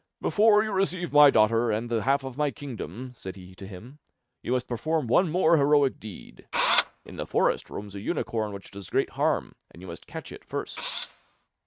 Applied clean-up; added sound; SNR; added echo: neural mask model RNNoise.